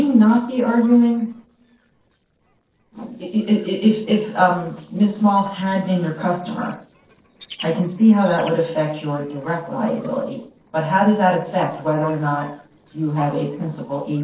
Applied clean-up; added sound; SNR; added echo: neural separator model SepFormer DNS4.